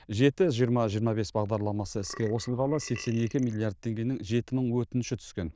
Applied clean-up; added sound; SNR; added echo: neural diffusion model UNIVERSE++.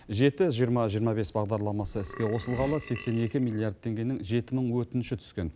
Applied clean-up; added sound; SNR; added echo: none; Burping, eructation; 16 dB; none.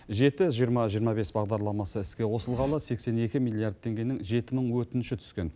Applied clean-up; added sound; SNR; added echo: none; none; none; none.